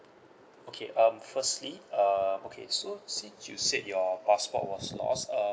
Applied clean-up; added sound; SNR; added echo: none; none; none; none.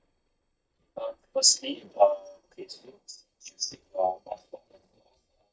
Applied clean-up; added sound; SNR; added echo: neural mask model DeepFilterNet 3.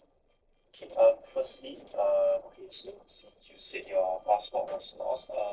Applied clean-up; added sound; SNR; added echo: neural separator model SepFormer DNS4.